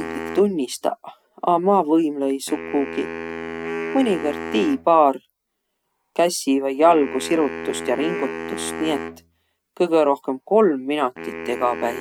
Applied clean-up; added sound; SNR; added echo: none; Wind instrument, woodwind instrument; 11 dB; none.